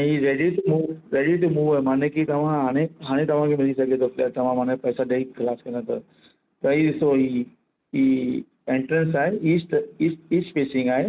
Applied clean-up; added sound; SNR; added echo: none; none; none; none.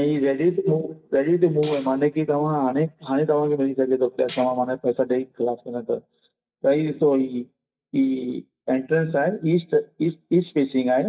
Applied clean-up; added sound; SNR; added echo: neural mask model DeepFilterNet 3.